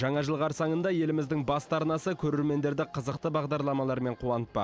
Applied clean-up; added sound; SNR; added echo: none; none; none; none.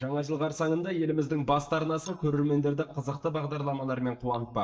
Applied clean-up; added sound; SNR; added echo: neural mask model DeepFilterNet 3.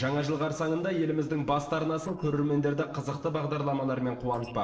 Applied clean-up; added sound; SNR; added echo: neural separator model SepFormer DNS4.